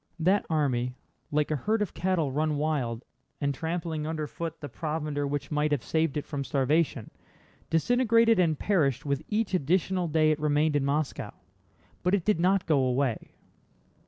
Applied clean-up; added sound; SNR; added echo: none; none; none; none.